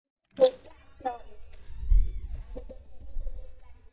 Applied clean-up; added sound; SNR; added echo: neural mask model DeepFilterNet 3.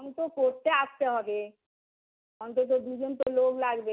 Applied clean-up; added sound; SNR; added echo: none; none; none; none.